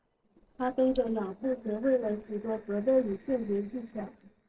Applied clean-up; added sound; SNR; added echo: neural separator model SepFormer DNS4.